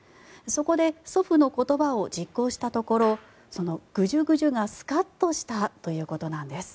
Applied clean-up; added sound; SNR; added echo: none; none; none; none.